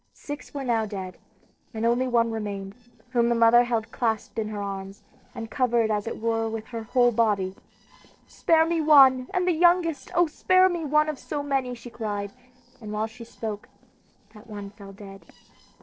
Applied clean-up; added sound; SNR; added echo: neural separator model SepFormer DNS4.